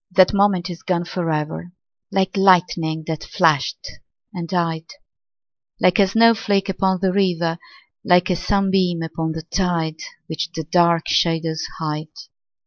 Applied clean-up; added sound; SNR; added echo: neural mask model Resemble Enhance denoiser.